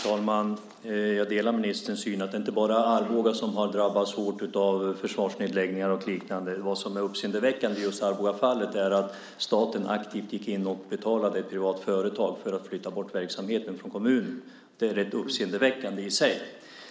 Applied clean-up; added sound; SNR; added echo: none; none; none; none.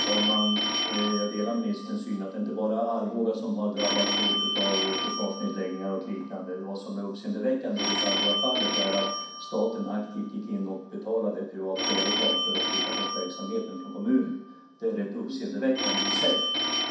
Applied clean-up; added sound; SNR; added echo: none; Telephone; 1 dB; reverberation time 0.6 s.